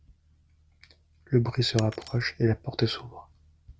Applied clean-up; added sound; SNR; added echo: none; Shatter; 18 dB; none.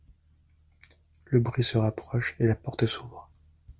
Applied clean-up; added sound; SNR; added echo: none; none; none; none.